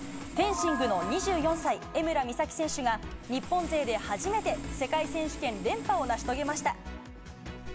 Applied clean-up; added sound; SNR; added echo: none; Sawing; 13 dB; none.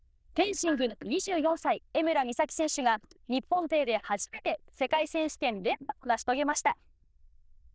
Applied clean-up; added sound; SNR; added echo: neural diffusion model UNIVERSE++.